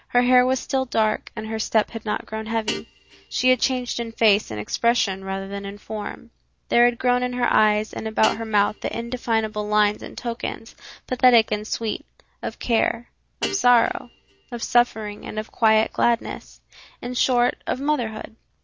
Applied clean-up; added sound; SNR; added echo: none; Guitar; 16 dB; none.